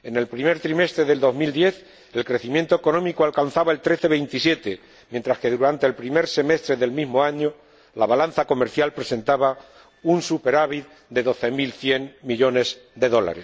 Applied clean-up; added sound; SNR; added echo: none; none; none; none.